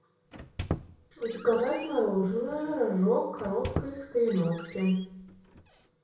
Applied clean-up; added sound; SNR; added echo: none; Squeak; 11 dB; reverberation time 0.6 s.